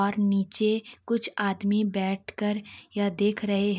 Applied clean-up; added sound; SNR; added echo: none; none; none; none.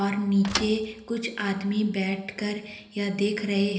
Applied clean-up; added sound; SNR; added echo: none; Thump, thud; 12 dB; reverberation time 0.8 s.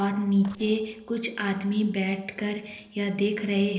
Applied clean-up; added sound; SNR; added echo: neural separator model SepFormer DNS4.